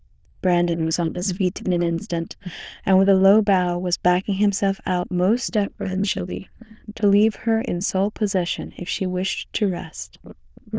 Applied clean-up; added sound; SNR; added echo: neural diffusion model UNIVERSE++.